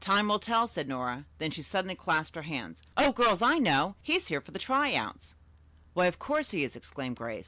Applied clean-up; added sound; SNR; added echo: none; none; none; none.